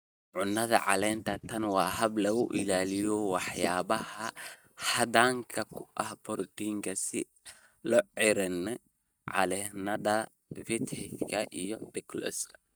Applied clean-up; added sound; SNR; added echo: neural mask model DeepFilterNet 3.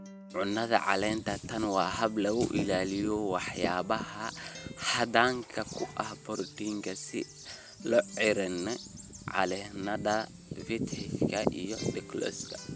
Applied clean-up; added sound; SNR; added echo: none; Acoustic guitar; 20 dB; none.